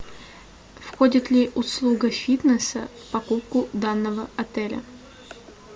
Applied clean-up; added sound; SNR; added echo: none; none; none; none.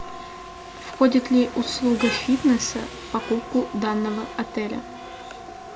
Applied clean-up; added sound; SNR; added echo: none; Siren + Rain; 12 dB; none.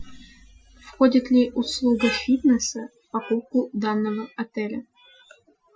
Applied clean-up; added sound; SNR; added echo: classical method Wiener filter.